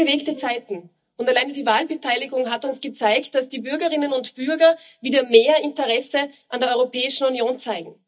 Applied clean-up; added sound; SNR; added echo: neural mask model DeepFilterNet 3.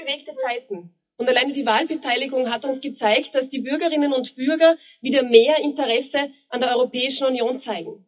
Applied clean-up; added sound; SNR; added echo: classical method WPE with log-MMSE.